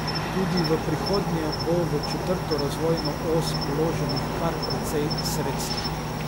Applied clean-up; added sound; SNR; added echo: none; Cricket; -1 dB; none.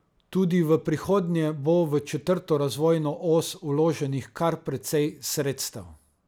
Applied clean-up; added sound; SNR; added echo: none; none; none; none.